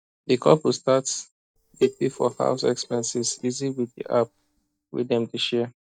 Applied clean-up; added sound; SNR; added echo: neural mask model DeepFilterNet 3.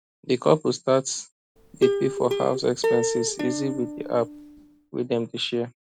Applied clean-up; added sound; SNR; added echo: none; Plucked string instrument; 2 dB; none.